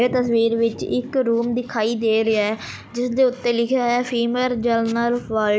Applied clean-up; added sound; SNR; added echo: none; none; none; none.